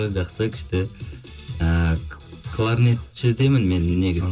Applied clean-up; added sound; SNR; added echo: none; none; none; reverberation time 0.2 s.